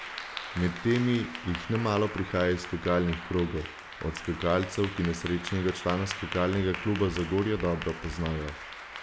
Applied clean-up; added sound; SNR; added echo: none; Applause / Clapping; 11 dB; none.